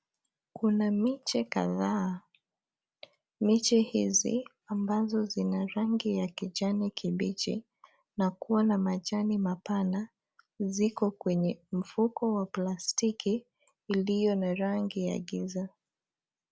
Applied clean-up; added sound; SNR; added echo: none; none; none; none.